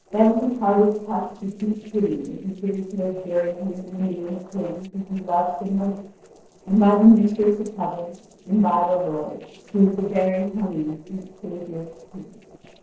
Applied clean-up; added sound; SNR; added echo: neural separator model SepFormer DNS4.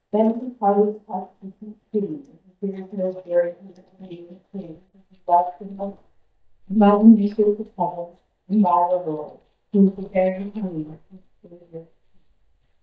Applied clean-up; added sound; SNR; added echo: neural mask model DeepFilterNet 3.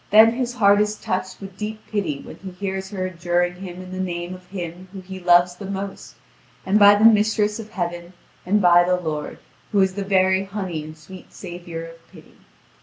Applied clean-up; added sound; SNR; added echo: none; none; none; none.